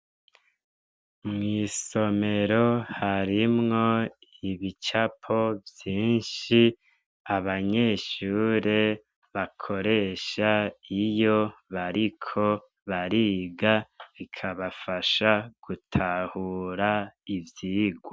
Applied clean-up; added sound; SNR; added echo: none; none; none; none.